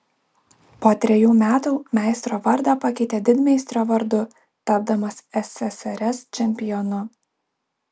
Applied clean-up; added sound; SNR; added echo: none; none; none; none.